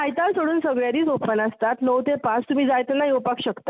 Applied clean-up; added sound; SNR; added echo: none; none; none; none.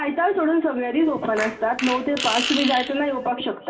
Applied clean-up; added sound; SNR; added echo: none; Fart; 7 dB; reverberation time 2.6 s.